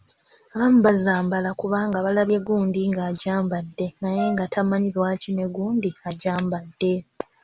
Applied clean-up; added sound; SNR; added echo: none; Brass instrument; 13 dB; none.